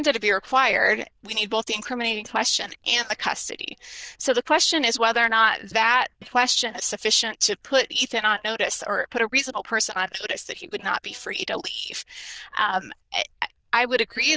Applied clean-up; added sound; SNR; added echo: neural diffusion model UNIVERSE++.